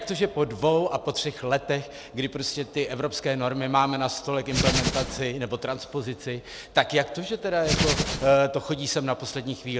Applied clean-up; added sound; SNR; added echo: none; Hands; 0 dB; none.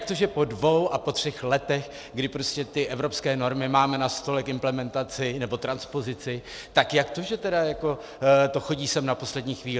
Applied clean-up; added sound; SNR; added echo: none; none; none; none.